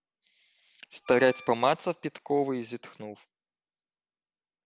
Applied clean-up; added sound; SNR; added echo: none; Wind instrument, woodwind instrument; 18 dB; none.